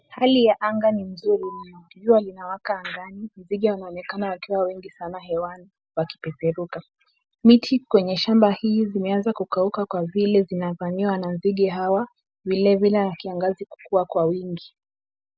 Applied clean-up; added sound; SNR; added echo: none; Alarm; 13 dB; none.